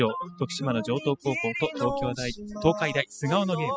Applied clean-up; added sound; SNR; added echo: classical method spectral subtraction.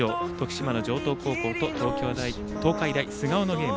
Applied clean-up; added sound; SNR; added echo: none; Scratching (performance technique); 14 dB; none.